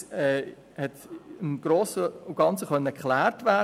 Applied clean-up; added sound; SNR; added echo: none; none; none; none.